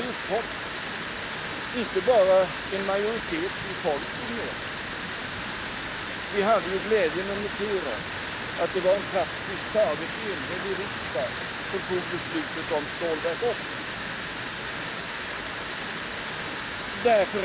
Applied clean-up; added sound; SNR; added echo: none; Water; 4 dB; none.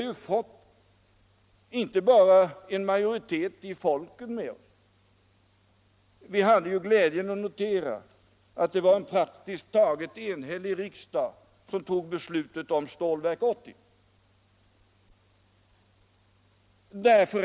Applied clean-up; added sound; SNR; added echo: none; none; none; none.